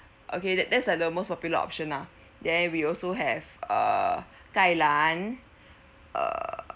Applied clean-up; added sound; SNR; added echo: none; none; none; none.